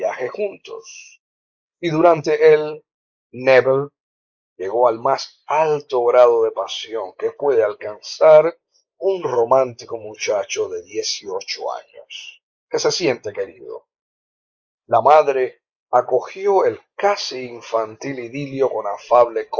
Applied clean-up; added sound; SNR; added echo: neural mask model Resemble Enhance denoiser.